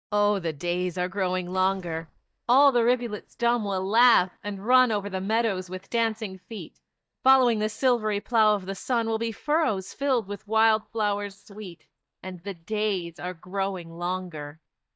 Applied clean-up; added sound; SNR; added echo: neural mask model DeepFilterNet 3.